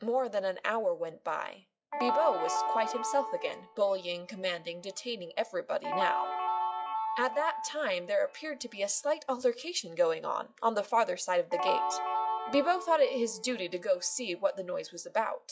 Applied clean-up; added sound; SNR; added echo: classical method log-MMSE.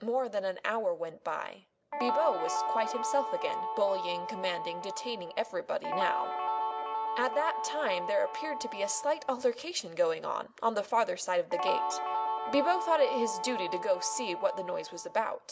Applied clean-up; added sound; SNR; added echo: none; Guitar; 2 dB; none.